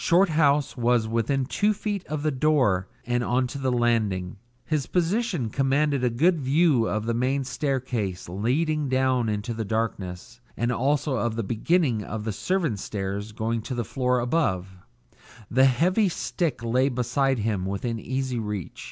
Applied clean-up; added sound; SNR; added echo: none; none; none; none.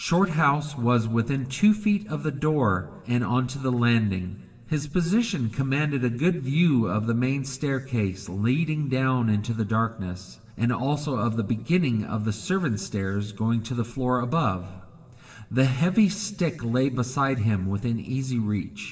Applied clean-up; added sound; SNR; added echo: none; none; none; reverberation time 2.3 s.